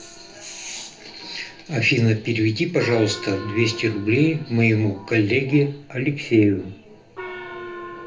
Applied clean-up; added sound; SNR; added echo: none; Gong; 18 dB; reverberation time 0.3 s.